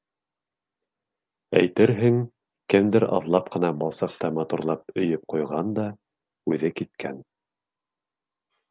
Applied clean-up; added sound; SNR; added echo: none; none; none; none.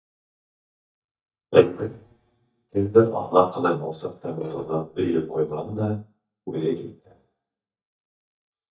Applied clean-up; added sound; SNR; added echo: neural mask model DeepFilterNet 3.